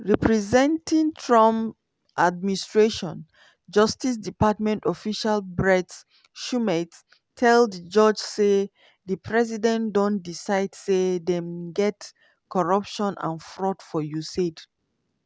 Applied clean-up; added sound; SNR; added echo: none; none; none; none.